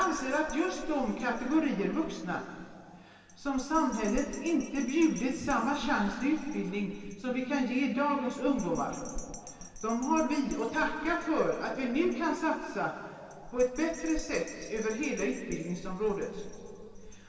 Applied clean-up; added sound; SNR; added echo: none; Bell; 14 dB; reverberation time 2.5 s.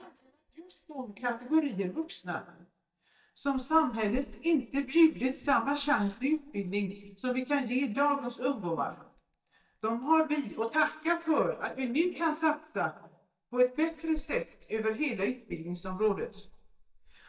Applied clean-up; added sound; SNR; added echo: neural mask model DeepFilterNet 3.